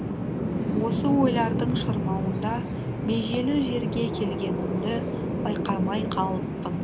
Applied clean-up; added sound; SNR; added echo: none; Bird vocalization, bird call, bird song; -1 dB; none.